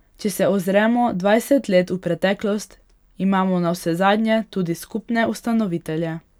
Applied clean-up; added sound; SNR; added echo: none; none; none; none.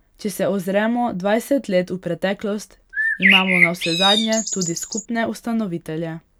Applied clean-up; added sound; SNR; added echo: none; Bird; -3 dB; none.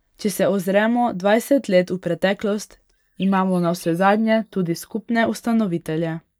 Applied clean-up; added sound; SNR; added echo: neural mask model DeepFilterNet 3.